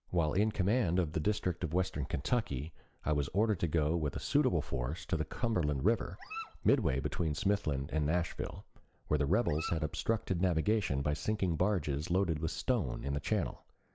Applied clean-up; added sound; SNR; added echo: none; Dog; 16 dB; none.